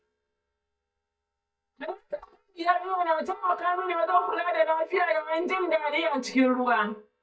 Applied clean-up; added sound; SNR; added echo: neural mask model DeepFilterNet 3.